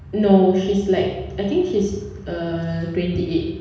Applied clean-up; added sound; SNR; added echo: none; none; none; reverberation time 1.1 s.